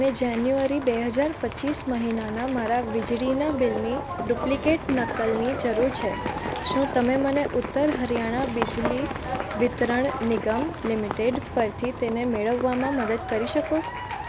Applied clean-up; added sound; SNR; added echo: none; Applause / Cheering + Livestock, farm animals, working animals; 7 dB; none.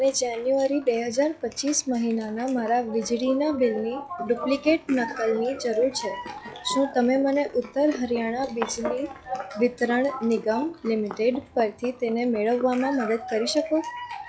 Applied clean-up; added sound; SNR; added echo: classical method log-MMSE.